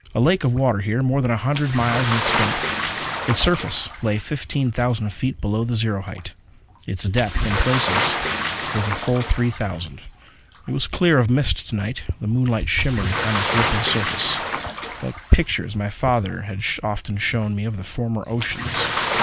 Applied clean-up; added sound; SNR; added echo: none; Bathtub (filling or washing) / Splash, splatter; 6 dB; none.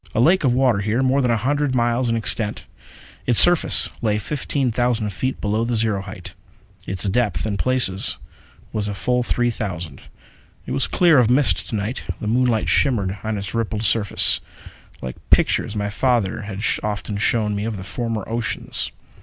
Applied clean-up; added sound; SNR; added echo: none; none; none; none.